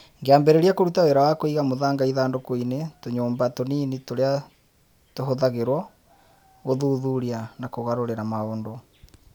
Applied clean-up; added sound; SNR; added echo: none; none; none; none.